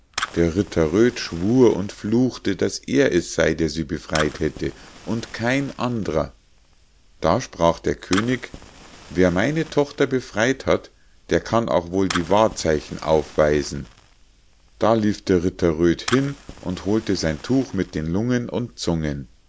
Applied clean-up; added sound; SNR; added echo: none; Fire; 17 dB; none.